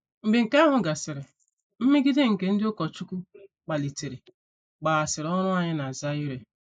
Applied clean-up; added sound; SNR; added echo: neural mask model Resemble Enhance denoiser.